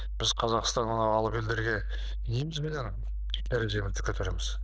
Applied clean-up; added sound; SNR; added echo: neural diffusion model UNIVERSE++.